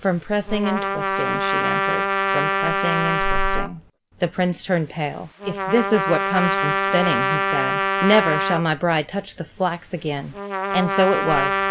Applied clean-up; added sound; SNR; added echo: none; Trumpet; 0 dB; none.